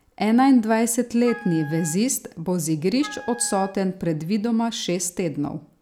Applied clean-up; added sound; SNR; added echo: none; Wind instrument, woodwind instrument; 18 dB; none.